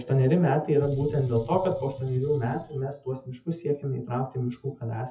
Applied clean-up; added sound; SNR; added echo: classical method WPE with log-MMSE.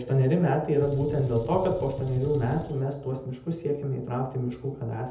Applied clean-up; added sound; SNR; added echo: none; Gunshot, gunfire; 12 dB; reverberation time 0.7 s.